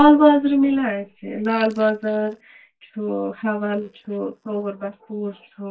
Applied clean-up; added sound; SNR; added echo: neural mask model DeepFilterNet 3.